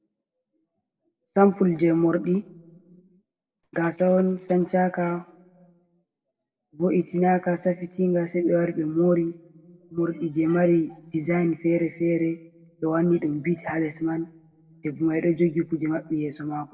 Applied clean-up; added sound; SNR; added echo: neural separator model SepFormer DNS4.